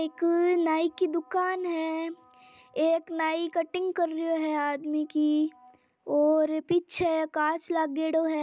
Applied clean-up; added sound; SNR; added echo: none; none; none; none.